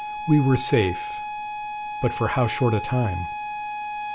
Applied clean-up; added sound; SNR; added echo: none; Harmonica; 6 dB; none.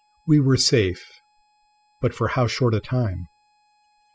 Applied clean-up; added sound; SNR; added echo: classical method spectral subtraction.